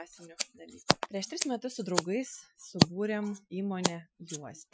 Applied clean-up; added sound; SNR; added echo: classical method Wiener filter.